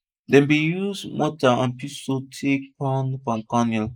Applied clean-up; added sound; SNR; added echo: neural mask model Resemble Enhance denoiser.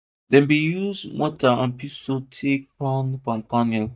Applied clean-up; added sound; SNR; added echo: neural mask model DeepFilterNet 3.